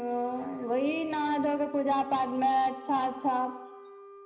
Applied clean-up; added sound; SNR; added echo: none; Wind instrument, woodwind instrument; 18 dB; reverberation time 0.9 s.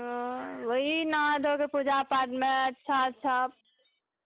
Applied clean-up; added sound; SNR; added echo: none; none; none; none.